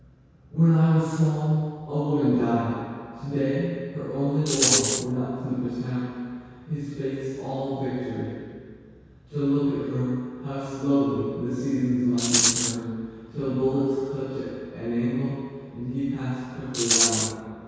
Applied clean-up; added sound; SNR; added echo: none; Rattle; -3 dB; reverberation time 2.0 s.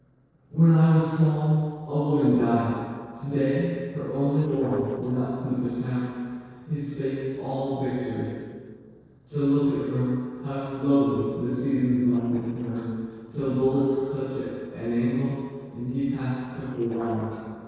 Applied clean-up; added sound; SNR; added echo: neural separator model SepFormer DNS4.